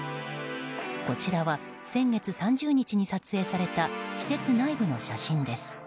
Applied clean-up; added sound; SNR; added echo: none; none; none; none.